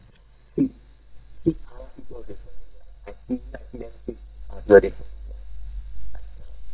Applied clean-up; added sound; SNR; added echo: neural mask model DeepFilterNet 3.